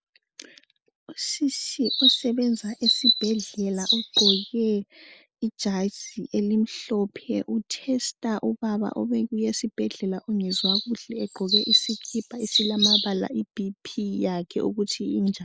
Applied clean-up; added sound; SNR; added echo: neural mask model Resemble Enhance denoiser.